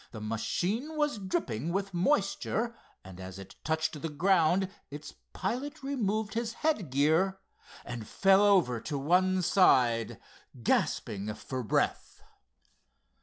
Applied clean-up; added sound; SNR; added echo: none; none; none; none.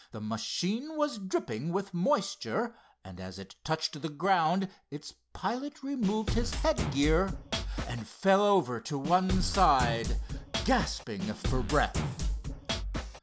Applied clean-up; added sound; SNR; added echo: none; Drum kit; 2 dB; none.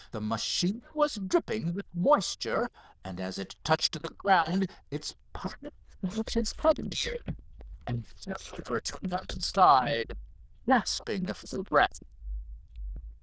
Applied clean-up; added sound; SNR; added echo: neural diffusion model UNIVERSE++.